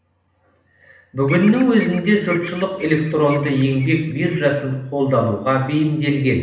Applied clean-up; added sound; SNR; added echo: none; Bird vocalization, bird call, bird song; 16 dB; reverberation time 0.8 s.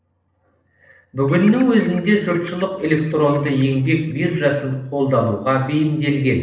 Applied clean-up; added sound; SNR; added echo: neural separator model SepFormer DNS4.